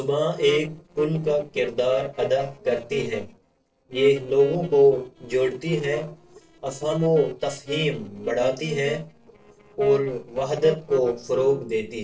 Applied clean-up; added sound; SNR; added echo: neural separator model SepFormer DNS4.